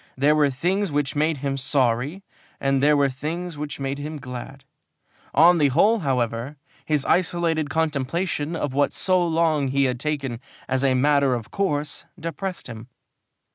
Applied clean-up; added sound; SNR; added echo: none; none; none; none.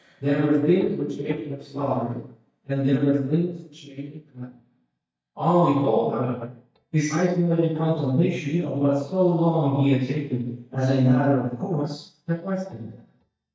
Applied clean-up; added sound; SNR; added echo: neural mask model DeepFilterNet 3.